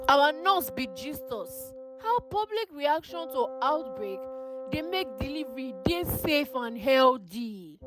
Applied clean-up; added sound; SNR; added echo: none; Wind instrument, woodwind instrument; 13 dB; none.